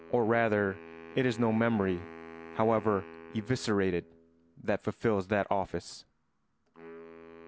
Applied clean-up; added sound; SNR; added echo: none; Wind instrument, woodwind instrument; 18 dB; none.